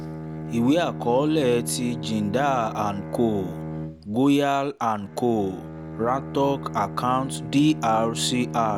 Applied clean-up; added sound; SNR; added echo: none; Bowed string instrument; 9 dB; none.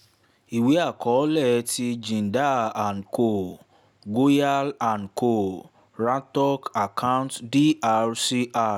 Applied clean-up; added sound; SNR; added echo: none; none; none; none.